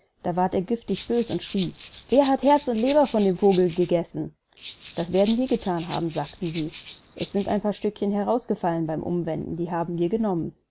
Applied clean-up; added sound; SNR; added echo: neural mask model Resemble Enhance denoiser.